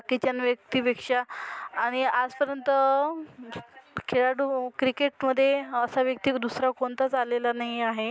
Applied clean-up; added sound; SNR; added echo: none; none; none; none.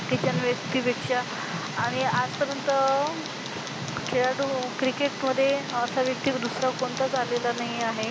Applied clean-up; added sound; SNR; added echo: none; Tick; 6 dB; none.